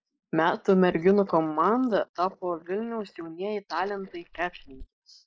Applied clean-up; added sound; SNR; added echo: neural mask model Resemble Enhance denoiser.